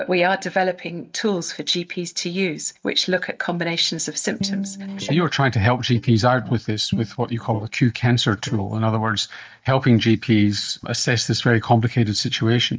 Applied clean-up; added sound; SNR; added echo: neural mask model DeepFilterNet 3.